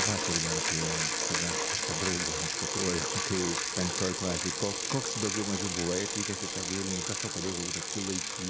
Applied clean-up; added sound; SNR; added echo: none; Bicycle; -3 dB; none.